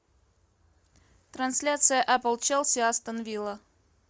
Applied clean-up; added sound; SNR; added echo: none; none; none; none.